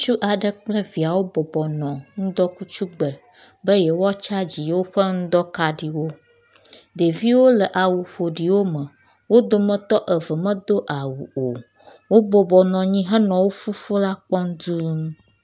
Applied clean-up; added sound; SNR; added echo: none; none; none; none.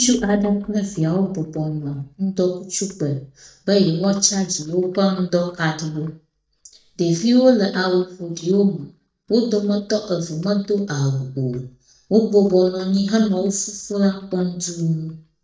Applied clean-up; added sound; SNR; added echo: neural mask model DeepFilterNet 3.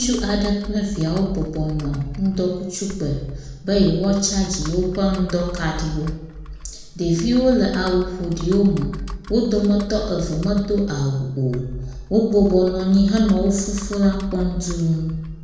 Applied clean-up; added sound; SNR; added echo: none; Computer keyboard; 11 dB; reverberation time 1.0 s.